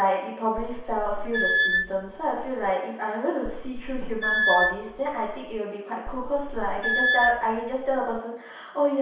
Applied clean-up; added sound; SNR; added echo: none; Squeak / Screech; 0 dB; reverberation time 0.7 s.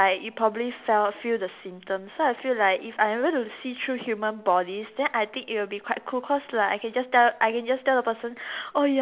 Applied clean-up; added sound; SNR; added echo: none; none; none; none.